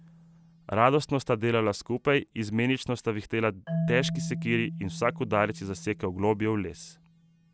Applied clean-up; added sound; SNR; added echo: none; Marimba, xylophone; 10 dB; none.